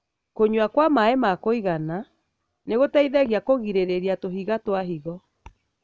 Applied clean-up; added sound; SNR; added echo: none; none; none; none.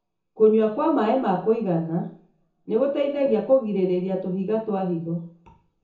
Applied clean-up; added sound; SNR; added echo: none; none; none; reverberation time 0.6 s.